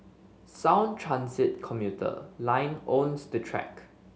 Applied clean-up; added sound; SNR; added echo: none; none; none; none.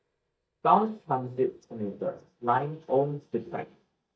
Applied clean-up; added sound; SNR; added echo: neural mask model DeepFilterNet 3.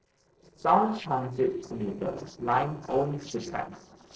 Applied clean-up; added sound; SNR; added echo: neural separator model SepFormer DNS4.